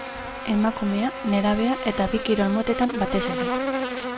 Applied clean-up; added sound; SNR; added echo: none; Buzz; 5 dB; none.